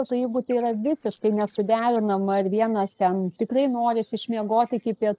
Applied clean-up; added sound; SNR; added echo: neural separator model SepFormer DNS4.